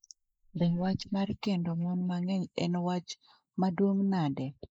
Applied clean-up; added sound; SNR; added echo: neural mask model Resemble Enhance denoiser.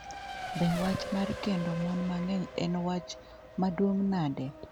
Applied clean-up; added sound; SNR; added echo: none; Race car, auto racing; 10 dB; none.